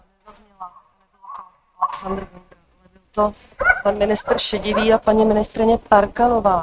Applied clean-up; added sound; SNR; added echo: neural mask model RNNoise.